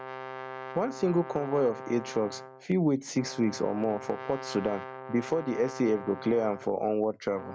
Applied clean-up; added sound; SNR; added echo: none; Brass instrument; 12 dB; none.